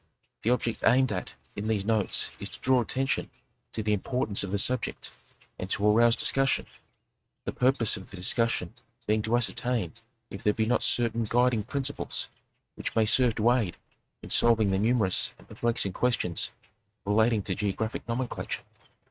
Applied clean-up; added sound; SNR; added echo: neural mask model RNNoise.